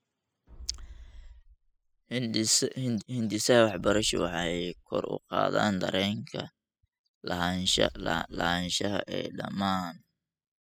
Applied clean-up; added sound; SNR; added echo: classical method spectral subtraction.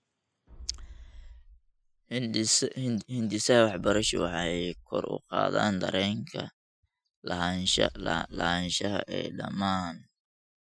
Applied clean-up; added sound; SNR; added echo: classical method Wiener filter.